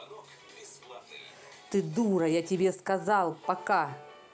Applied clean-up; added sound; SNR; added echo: none; none; none; none.